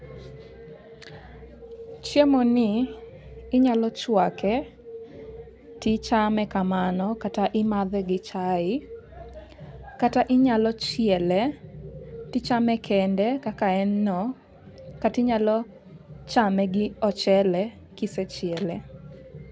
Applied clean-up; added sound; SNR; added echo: none; none; none; none.